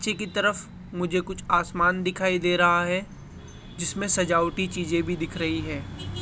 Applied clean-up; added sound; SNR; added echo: none; none; none; none.